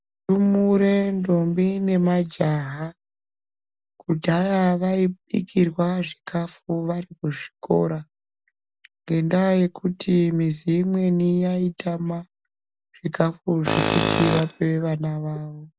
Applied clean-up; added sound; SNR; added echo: none; Tools; 1 dB; none.